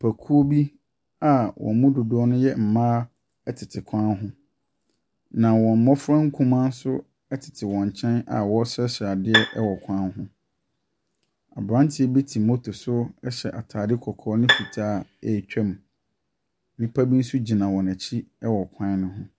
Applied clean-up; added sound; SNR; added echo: none; Bowed string instrument; 2 dB; none.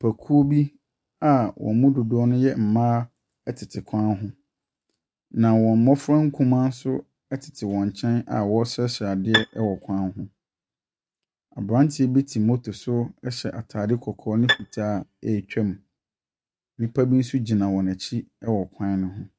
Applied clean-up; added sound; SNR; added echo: neural mask model RNNoise.